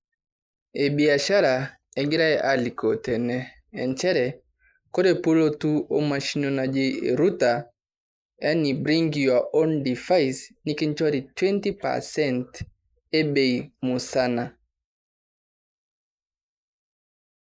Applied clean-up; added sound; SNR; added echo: neural mask model Resemble Enhance denoiser.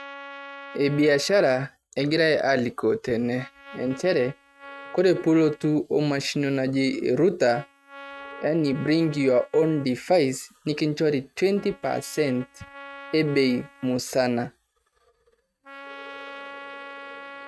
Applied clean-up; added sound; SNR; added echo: neural mask model RNNoise.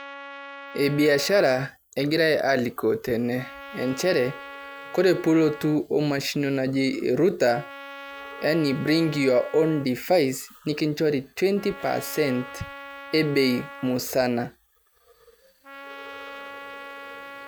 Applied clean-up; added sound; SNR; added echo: none; Trumpet; 17 dB; none.